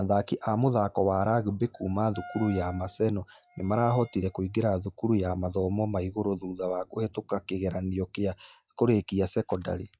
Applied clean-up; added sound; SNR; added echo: classical method log-MMSE.